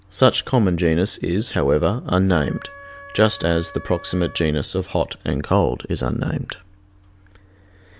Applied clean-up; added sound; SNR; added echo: none; Wind instrument, woodwind instrument; 19 dB; none.